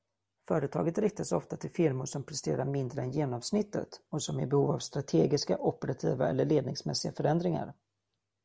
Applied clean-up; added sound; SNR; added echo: none; none; none; none.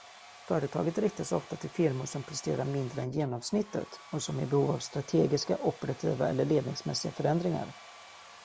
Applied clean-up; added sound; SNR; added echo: none; Domestic sounds, home sounds; 20 dB; none.